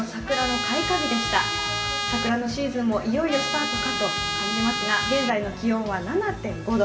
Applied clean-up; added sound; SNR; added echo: none; Trumpet; 2 dB; reverberation time 1.5 s.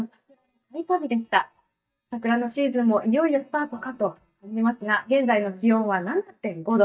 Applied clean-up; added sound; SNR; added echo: neural mask model DeepFilterNet 3.